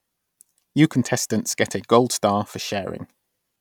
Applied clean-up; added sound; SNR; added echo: none; none; none; none.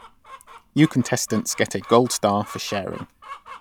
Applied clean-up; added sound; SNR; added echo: none; Chicken, rooster; 19 dB; none.